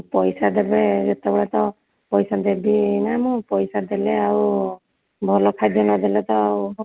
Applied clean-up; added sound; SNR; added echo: none; none; none; none.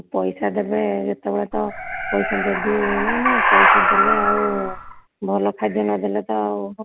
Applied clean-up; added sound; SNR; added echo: none; Animal; -4 dB; none.